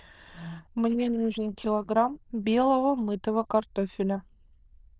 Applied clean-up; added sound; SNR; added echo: neural diffusion model UNIVERSE++.